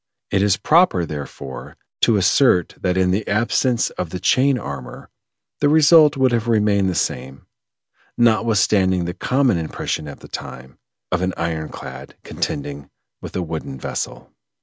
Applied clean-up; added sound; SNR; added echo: none; none; none; none.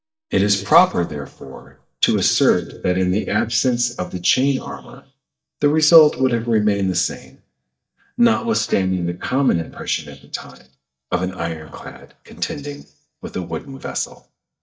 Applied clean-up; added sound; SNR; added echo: neural mask model DeepFilterNet 3.